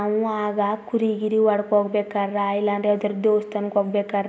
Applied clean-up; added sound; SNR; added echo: none; none; none; none.